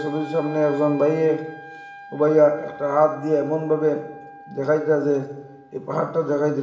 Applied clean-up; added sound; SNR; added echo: none; Wind instrument, woodwind instrument; 18 dB; reverberation time 0.8 s.